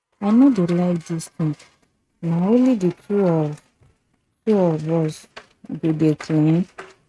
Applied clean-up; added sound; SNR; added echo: neural mask model RNNoise.